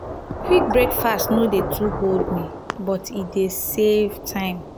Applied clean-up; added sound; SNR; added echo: none; Thunder / Rain; 6 dB; none.